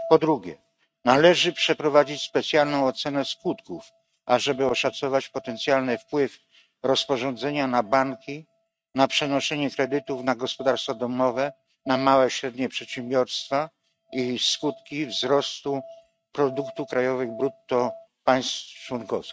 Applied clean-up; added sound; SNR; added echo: neural mask model RNNoise.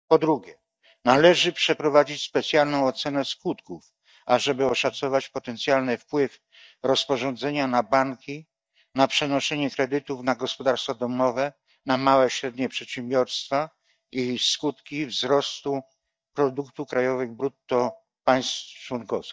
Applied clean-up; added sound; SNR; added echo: neural mask model DeepFilterNet 3.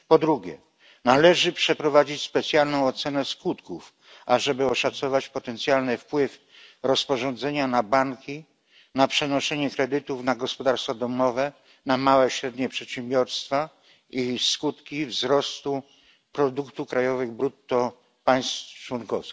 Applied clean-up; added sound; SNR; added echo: none; none; none; none.